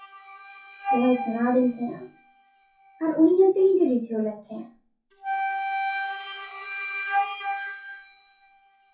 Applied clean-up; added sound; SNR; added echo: classical method WPE with log-MMSE.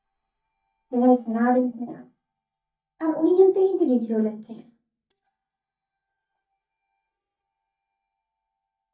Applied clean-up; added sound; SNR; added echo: neural mask model DeepFilterNet 3.